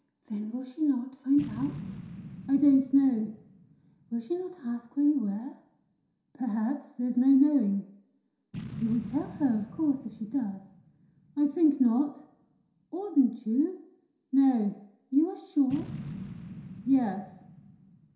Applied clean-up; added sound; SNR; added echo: none; Boom; 17 dB; reverberation time 0.7 s.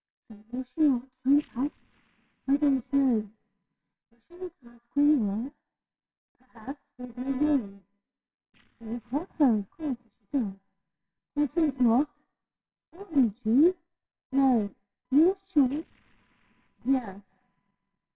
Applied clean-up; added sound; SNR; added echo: neural separator model SepFormer WHAMR!.